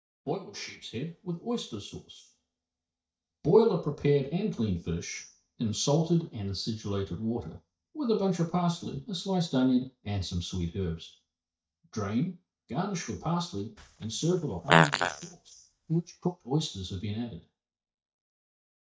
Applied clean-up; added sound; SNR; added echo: neural mask model DeepFilterNet 3.